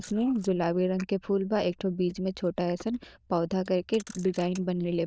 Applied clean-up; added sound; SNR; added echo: neural diffusion model UNIVERSE++.